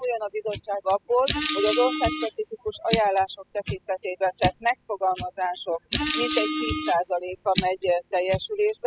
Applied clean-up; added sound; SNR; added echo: classical method spectral subtraction.